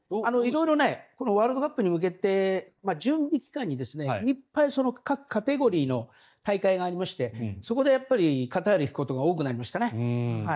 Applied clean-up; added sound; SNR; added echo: neural mask model DeepFilterNet 3.